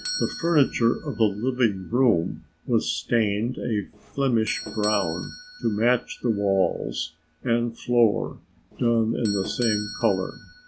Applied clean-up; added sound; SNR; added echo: none; Doorbell; 15 dB; none.